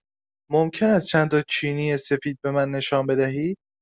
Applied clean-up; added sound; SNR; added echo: none; none; none; none.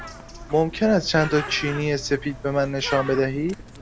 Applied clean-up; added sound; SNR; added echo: none; Bird; 12 dB; none.